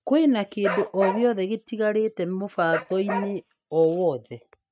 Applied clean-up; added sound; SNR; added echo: neural mask model RNNoise.